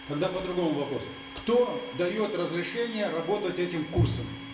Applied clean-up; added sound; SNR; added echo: none; Domestic sounds, home sounds; 14 dB; reverberation time 0.9 s.